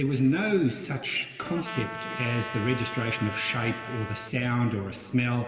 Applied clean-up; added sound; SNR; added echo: none; Trumpet; 10 dB; reverberation time 2.3 s.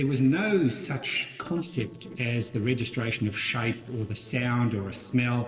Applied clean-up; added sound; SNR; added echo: neural separator model SepFormer DNS4.